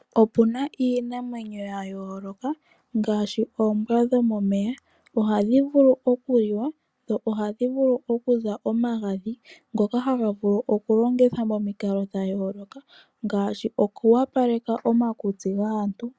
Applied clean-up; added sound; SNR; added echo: none; none; none; none.